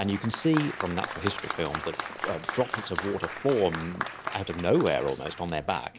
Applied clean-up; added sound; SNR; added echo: none; Applause; 7 dB; none.